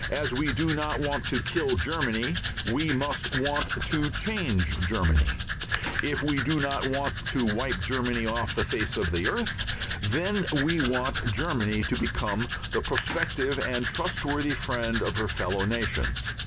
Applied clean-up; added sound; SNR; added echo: none; Domestic sounds, home sounds; 1 dB; none.